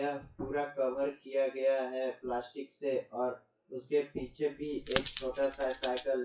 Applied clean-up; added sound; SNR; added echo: classical method WPE with log-MMSE.